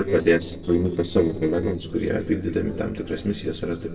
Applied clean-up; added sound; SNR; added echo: neural separator model SepFormer DNS4.